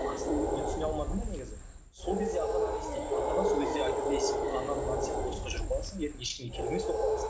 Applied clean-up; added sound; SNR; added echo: none; Animal; -4 dB; none.